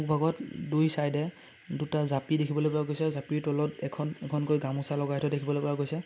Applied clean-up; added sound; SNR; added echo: none; none; none; none.